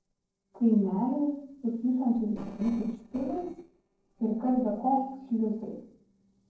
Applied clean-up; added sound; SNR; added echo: neural separator model SepFormer DNS4.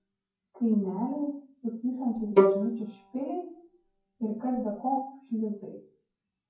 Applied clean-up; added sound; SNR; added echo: classical method WPE with log-MMSE.